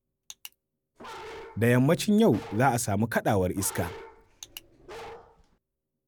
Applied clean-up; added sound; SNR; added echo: none; Bark; 17 dB; none.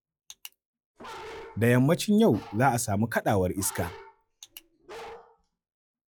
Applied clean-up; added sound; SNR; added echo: classical method log-MMSE.